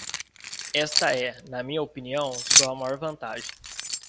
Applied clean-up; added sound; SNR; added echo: none; Keys jangling; -2 dB; none.